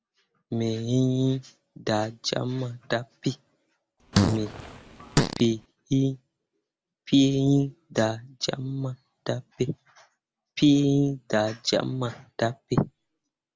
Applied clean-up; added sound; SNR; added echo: none; Fart; 0 dB; none.